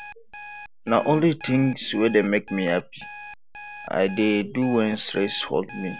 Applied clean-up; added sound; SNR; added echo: none; Alarm; 16 dB; none.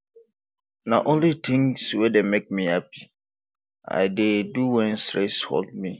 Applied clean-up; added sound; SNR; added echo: none; none; none; none.